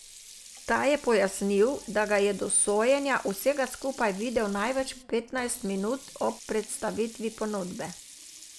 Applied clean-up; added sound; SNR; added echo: none; Sink (filling or washing); 18 dB; none.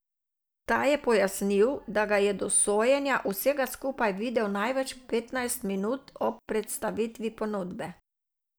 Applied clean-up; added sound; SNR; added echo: none; none; none; none.